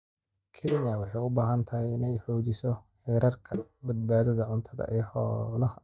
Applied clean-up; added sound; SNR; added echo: neural mask model DeepFilterNet 3.